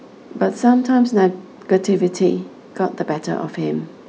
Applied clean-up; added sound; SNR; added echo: none; none; none; none.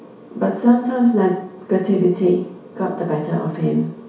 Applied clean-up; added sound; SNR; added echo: none; none; none; reverberation time 0.6 s.